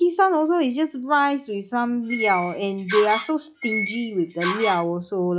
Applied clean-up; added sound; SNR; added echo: classical method log-MMSE.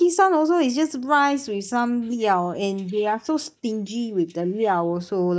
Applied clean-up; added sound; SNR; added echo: neural mask model DeepFilterNet 3.